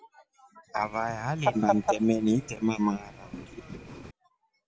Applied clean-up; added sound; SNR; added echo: none; Fowl; 4 dB; none.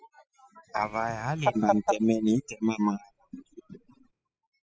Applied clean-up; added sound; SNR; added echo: classical method spectral subtraction.